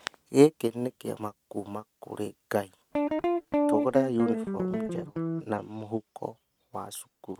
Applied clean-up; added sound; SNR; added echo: neural mask model RNNoise.